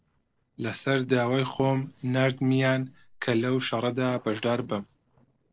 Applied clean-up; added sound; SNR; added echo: neural separator model SepFormer DNS4.